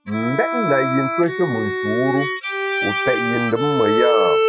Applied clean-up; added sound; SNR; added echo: classical method Wiener filter.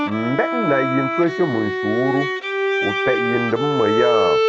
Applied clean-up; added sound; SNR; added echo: none; Bowed string instrument; 0 dB; none.